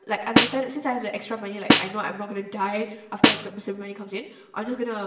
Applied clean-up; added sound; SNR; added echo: none; Snare drum; -4 dB; reverberation time 0.8 s.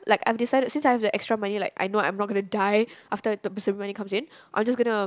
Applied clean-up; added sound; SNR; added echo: none; none; none; none.